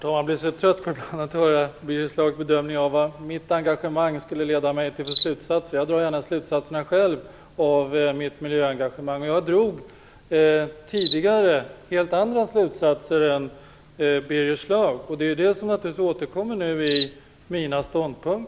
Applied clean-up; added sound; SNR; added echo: none; Cricket; 11 dB; none.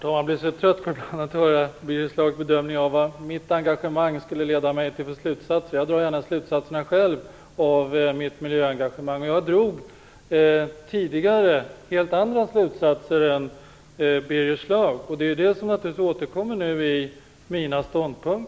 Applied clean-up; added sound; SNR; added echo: none; none; none; none.